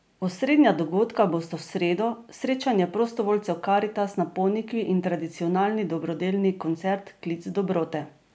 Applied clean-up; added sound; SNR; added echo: none; none; none; none.